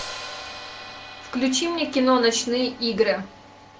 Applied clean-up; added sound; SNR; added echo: none; Hi-hat; 15 dB; none.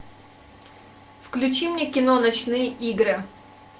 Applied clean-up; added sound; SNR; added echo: none; none; none; none.